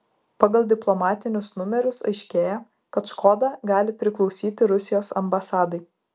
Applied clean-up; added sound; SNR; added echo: none; none; none; none.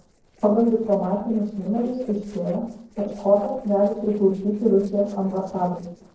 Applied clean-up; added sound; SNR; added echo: neural separator model SepFormer DNS4.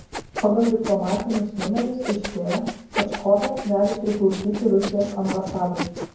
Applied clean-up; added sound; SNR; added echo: none; Sawing; 10 dB; reverberation time 0.9 s.